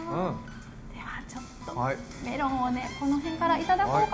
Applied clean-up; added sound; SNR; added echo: none; Engine; 15 dB; reverberation time 0.4 s.